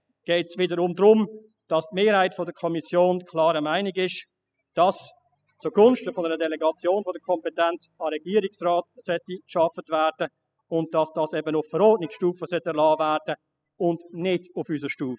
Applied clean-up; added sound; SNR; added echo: classical method spectral subtraction.